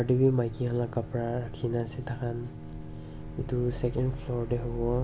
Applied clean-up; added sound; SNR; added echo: none; Bowed string instrument; 15 dB; none.